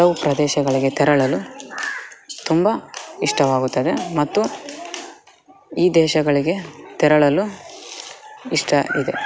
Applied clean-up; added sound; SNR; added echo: none; none; none; none.